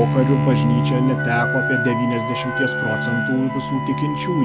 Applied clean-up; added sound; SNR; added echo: none; Bowed string instrument + Wind instrument, woodwind instrument; 0 dB; none.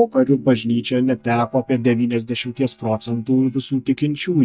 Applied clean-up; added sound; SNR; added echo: neural mask model DeepFilterNet 3.